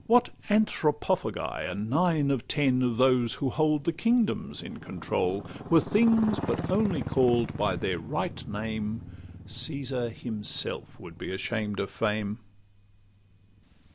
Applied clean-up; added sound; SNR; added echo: none; Motorcycle; 13 dB; none.